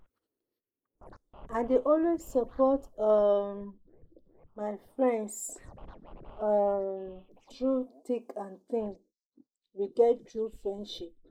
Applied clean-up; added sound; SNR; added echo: neural mask model Resemble Enhance denoiser.